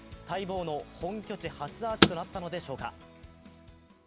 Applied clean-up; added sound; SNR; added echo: none; Car; -4 dB; none.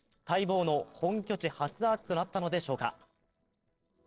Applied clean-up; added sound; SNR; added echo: neural separator model SepFormer DNS4.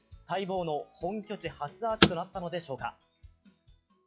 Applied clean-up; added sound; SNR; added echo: classical method log-MMSE.